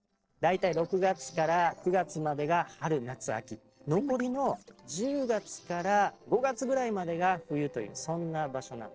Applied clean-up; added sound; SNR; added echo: neural separator model SepFormer DNS4.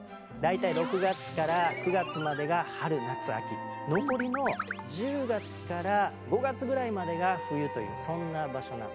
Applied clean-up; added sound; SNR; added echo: none; Wind instrument, woodwind instrument; 14 dB; none.